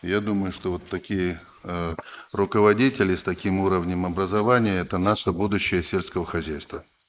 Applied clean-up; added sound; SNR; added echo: neural mask model Resemble Enhance denoiser.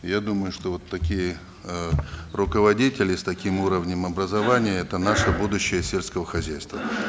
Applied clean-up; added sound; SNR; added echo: none; none; none; none.